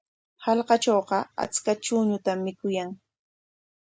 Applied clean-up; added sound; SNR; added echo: none; none; none; none.